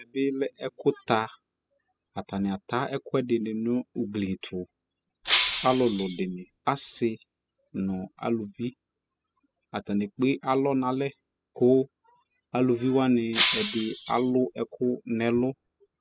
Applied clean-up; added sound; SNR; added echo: classical method spectral subtraction.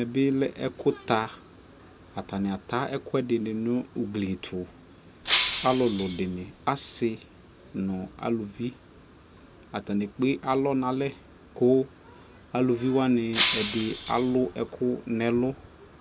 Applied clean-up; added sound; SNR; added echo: none; Shatter; 3 dB; none.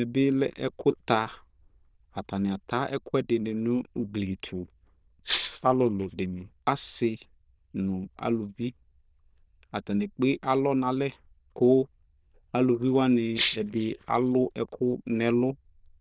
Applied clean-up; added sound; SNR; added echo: neural diffusion model UNIVERSE++.